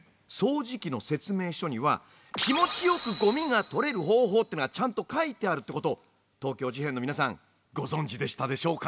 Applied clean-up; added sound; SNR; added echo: none; none; none; none.